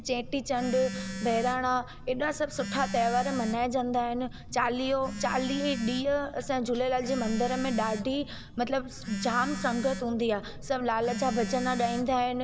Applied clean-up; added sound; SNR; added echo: none; Telephone; 9 dB; none.